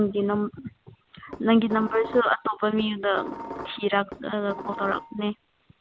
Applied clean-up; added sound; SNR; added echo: none; Dishes, pots, and pans; 13 dB; none.